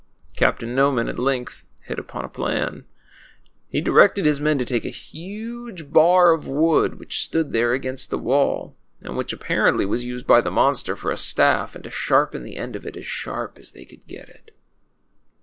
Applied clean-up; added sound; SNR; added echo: none; none; none; none.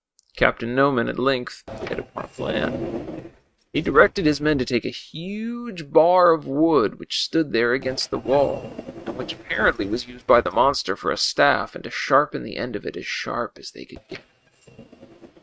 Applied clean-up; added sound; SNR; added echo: neural mask model RNNoise.